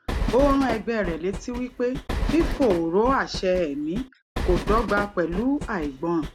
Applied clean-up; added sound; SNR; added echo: none; Train; 5 dB; none.